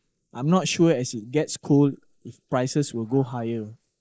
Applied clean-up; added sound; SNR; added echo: neural mask model Resemble Enhance denoiser.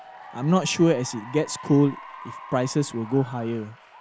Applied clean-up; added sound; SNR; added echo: none; Applause / Cheering; 17 dB; none.